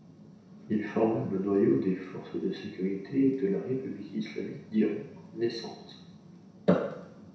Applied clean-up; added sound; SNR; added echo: none; none; none; reverberation time 0.7 s.